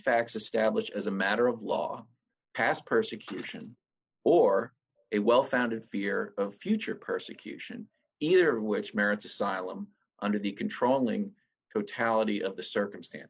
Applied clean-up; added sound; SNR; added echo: neural mask model Resemble Enhance denoiser.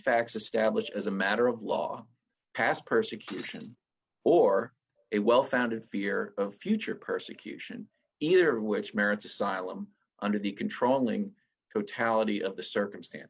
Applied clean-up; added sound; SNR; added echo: none; Shatter; 20 dB; none.